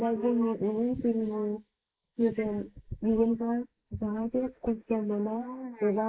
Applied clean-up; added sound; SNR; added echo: neural mask model Resemble Enhance denoiser.